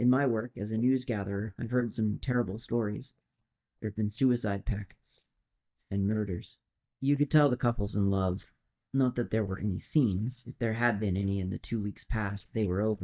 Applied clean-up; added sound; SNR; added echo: neural mask model DeepFilterNet 3.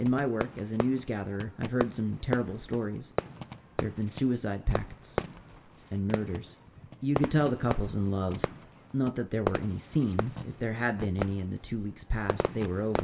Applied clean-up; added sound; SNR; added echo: none; Fireworks; 6 dB; reverberation time 0.7 s.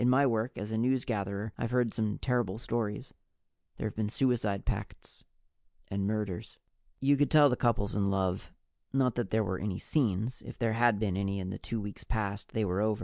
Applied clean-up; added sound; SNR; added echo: none; none; none; none.